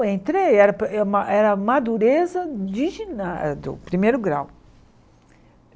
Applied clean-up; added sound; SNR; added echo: none; none; none; none.